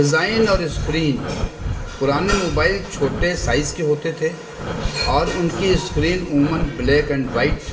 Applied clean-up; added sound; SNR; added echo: none; Breathing; 6 dB; reverberation time 2.4 s.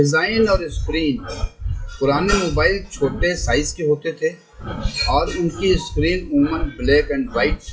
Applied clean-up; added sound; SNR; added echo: classical method WPE with log-MMSE.